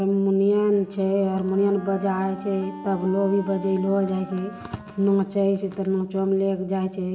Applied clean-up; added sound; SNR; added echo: none; Wind instrument, woodwind instrument; 19 dB; reverberation time 2.9 s.